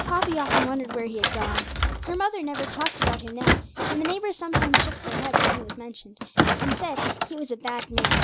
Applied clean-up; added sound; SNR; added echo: none; Thump, thud; -5 dB; none.